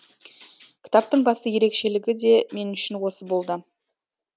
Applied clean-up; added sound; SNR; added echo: none; none; none; none.